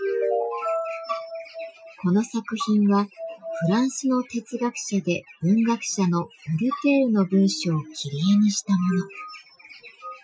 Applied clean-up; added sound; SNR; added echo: classical method Wiener filter.